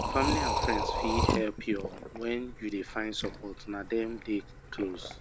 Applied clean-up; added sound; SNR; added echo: none; Liquid; 0 dB; none.